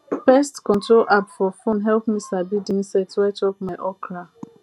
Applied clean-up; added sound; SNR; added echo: none; none; none; none.